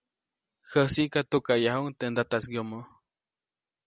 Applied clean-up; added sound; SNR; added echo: none; none; none; none.